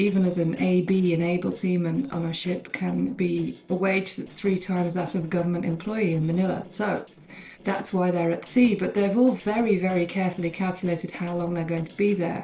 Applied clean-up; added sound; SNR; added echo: neural separator model SepFormer DNS4.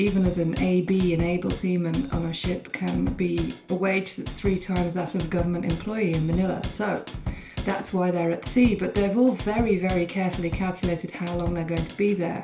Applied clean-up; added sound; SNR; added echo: none; Drum / Drum kit; 9 dB; reverberation time 0.4 s.